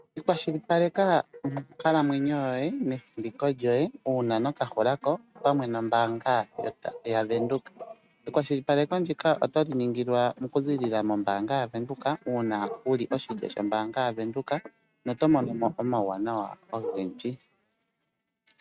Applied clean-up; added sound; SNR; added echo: neural mask model RNNoise.